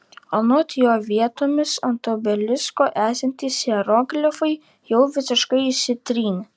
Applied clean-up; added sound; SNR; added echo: none; none; none; none.